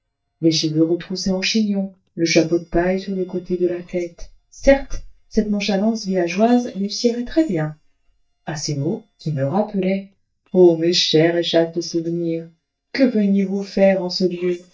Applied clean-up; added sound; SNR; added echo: neural mask model DeepFilterNet 3.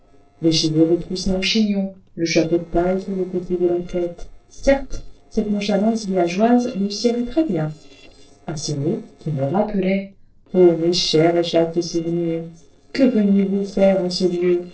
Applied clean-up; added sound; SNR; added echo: neural separator model SepFormer DNS4.